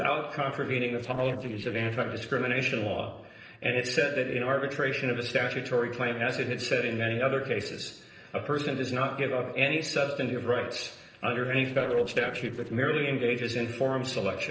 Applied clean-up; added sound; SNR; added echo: neural separator model SepFormer DNS4.